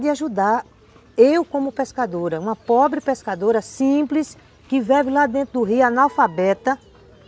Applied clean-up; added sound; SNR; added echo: none; none; none; none.